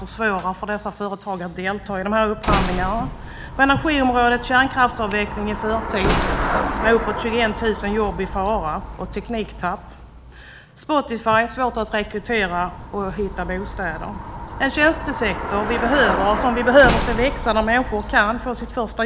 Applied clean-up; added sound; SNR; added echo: none; Slam / Wood + Traffic noise, roadway noise / Bicycle; 6 dB; none.